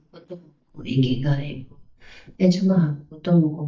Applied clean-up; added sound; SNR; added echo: neural mask model DeepFilterNet 3.